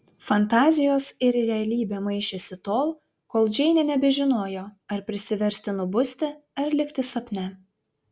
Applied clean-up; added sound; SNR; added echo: none; none; none; none.